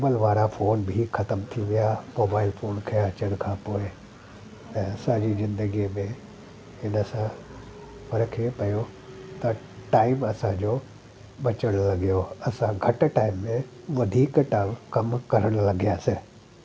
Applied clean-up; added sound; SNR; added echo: none; none; none; none.